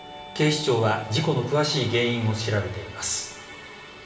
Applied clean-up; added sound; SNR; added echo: none; Musical instrument; 18 dB; reverberation time 0.9 s.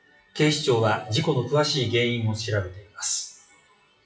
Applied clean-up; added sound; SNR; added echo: classical method WPE with log-MMSE.